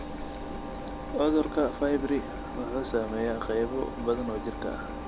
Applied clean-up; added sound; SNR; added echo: none; Engine; 6 dB; none.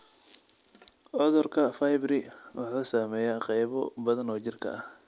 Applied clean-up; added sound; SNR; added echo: none; none; none; none.